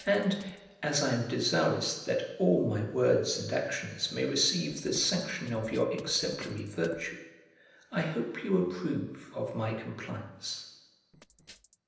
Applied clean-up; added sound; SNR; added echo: neural separator model SepFormer DNS4.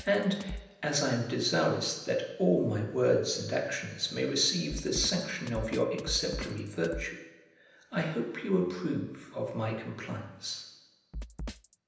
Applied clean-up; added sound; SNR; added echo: none; Drum kit; 15 dB; reverberation time 0.9 s.